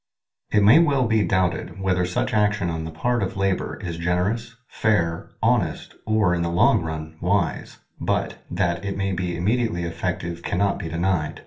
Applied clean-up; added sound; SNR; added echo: none; none; none; reverberation time 0.3 s.